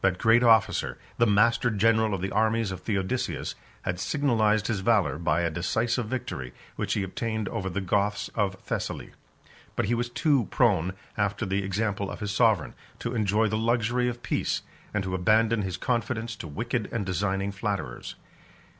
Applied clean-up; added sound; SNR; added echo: none; none; none; none.